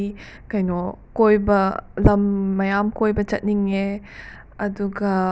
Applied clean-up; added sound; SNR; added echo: none; none; none; none.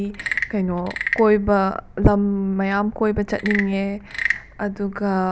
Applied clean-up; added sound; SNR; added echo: none; Wood / Percussion / Frog; 10 dB; none.